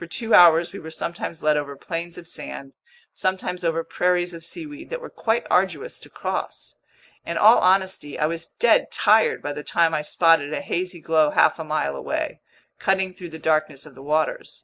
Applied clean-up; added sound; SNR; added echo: neural mask model Resemble Enhance denoiser.